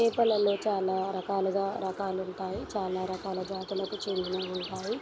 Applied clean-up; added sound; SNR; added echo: none; Bird; 17 dB; none.